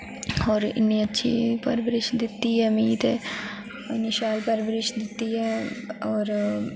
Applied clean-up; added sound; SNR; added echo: none; none; none; none.